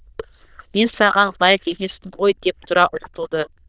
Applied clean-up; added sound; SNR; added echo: neural diffusion model UNIVERSE++.